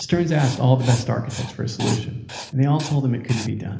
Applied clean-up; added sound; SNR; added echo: none; Writing; 15 dB; reverberation time 0.8 s.